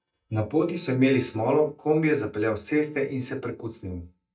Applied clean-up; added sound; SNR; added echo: neural mask model DeepFilterNet 3.